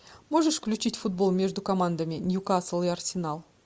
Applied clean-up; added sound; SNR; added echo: none; none; none; none.